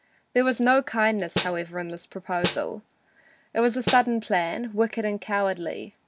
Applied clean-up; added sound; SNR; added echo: none; Snare drum; 6 dB; none.